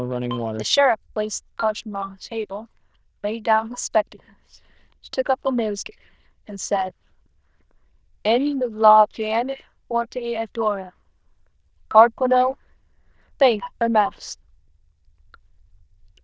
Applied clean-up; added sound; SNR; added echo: neural diffusion model UNIVERSE++.